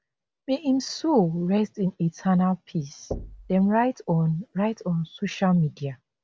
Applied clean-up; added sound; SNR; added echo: none; Knock / Wood; 16 dB; none.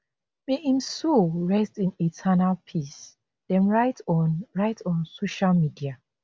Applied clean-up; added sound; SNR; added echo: none; none; none; none.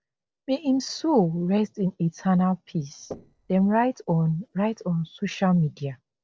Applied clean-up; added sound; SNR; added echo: neural separator model SepFormer DNS4.